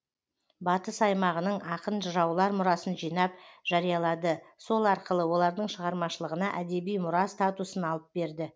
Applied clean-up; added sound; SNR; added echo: none; none; none; none.